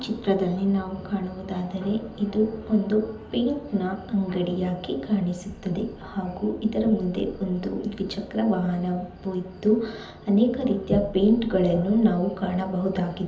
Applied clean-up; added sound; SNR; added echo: none; none; none; reverberation time 1.2 s.